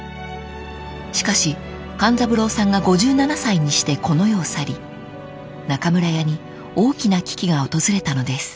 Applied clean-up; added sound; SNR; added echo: none; none; none; none.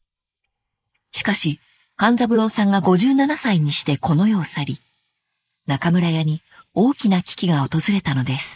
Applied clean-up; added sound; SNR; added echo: neural mask model Resemble Enhance denoiser.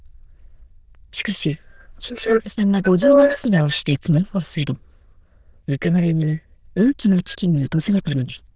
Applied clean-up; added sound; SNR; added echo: neural diffusion model UNIVERSE++.